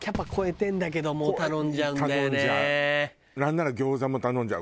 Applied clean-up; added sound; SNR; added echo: none; Fireworks; 16 dB; none.